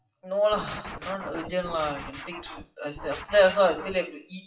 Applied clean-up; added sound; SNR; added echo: classical method WPE with log-MMSE.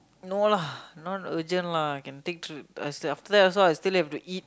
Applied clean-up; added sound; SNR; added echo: none; none; none; none.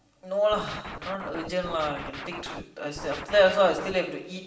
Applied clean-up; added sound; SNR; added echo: none; Scratching (performance technique); 11 dB; reverberation time 1.0 s.